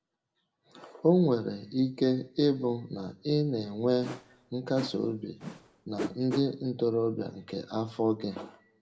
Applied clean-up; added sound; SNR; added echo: none; Whoosh, swoosh, swish; 11 dB; reverberation time 0.4 s.